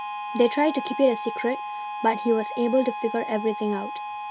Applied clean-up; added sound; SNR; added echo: none; Harmonica; 7 dB; none.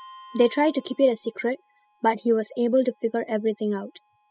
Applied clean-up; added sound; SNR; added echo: classical method spectral subtraction.